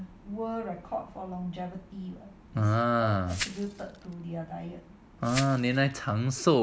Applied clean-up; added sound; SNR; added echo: none; Glass; 12 dB; none.